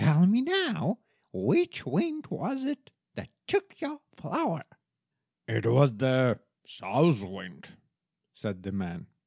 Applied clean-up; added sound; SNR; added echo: none; none; none; none.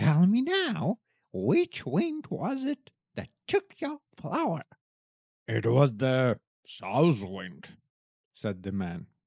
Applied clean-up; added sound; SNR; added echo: neural mask model Resemble Enhance denoiser.